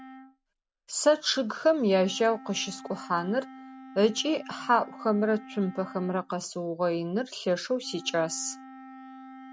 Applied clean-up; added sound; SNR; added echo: none; Wind instrument, woodwind instrument; 19 dB; none.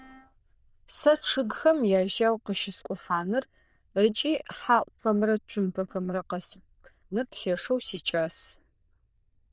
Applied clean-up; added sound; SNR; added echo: neural diffusion model UNIVERSE++.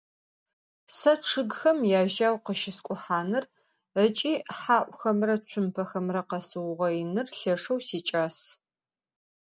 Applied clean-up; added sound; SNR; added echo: none; none; none; none.